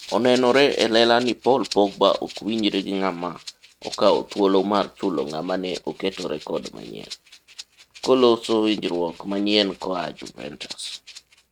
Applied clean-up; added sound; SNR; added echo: neural mask model RNNoise.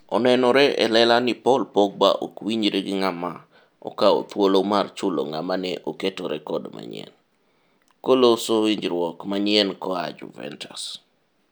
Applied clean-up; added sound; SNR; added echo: none; none; none; none.